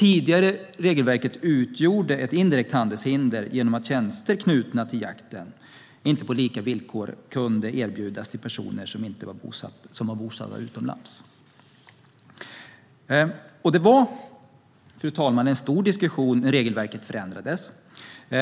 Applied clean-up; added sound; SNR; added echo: none; none; none; none.